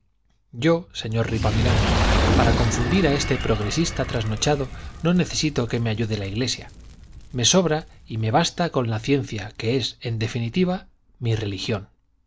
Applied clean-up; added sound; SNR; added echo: none; Fire; 4 dB; none.